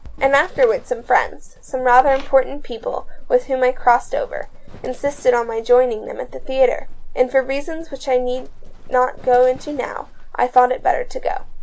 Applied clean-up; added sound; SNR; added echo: none; Livestock, farm animals, working animals; 10 dB; none.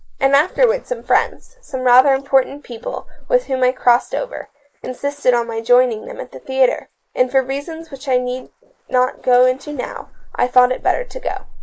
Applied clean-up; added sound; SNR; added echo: neural mask model Resemble Enhance denoiser.